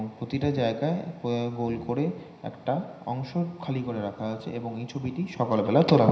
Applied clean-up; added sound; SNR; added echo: none; Brass instrument; 18 dB; reverberation time 0.9 s.